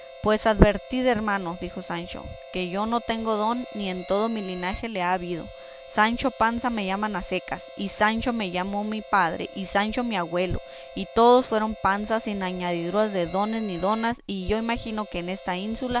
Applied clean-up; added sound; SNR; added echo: none; Harmonica; 17 dB; none.